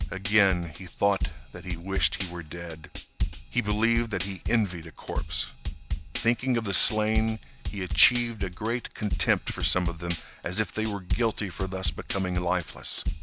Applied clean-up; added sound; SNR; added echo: none; Drum kit; 4 dB; none.